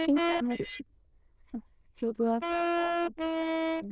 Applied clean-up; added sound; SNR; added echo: neural diffusion model UNIVERSE++.